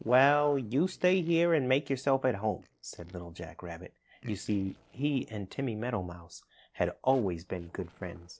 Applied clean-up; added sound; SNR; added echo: neural separator model SepFormer DNS4.